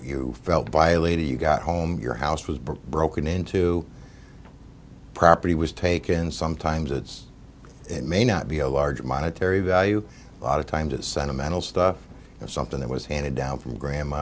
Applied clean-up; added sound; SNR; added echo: none; none; none; none.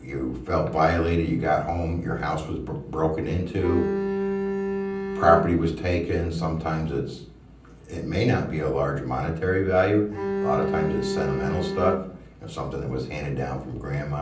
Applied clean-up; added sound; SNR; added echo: none; Bowed string instrument; 2 dB; reverberation time 0.6 s.